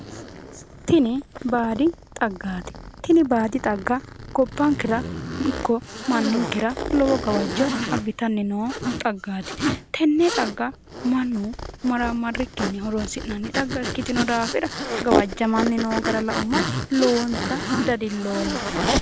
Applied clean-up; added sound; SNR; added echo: none; Zipper (clothing); 5 dB; none.